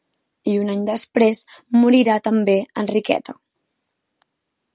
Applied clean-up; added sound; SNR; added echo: none; none; none; none.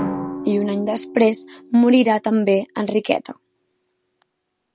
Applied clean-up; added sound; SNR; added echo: none; Drum; 13 dB; none.